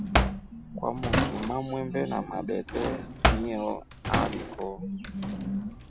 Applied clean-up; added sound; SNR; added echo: none; Drawer open or close; -2 dB; none.